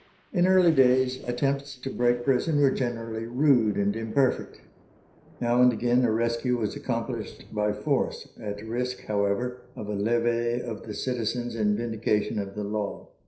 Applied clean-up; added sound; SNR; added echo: neural separator model SepFormer DNS4.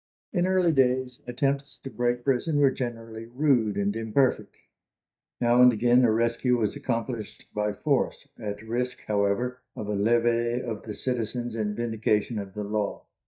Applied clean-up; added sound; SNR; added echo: neural mask model DeepFilterNet 3.